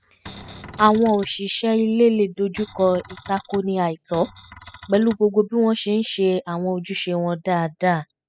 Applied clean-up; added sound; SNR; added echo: classical method spectral subtraction.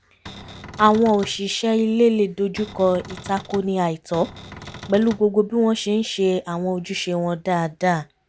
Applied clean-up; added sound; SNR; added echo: none; Cupboard open or close; 17 dB; none.